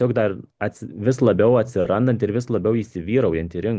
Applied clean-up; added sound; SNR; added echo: none; none; none; none.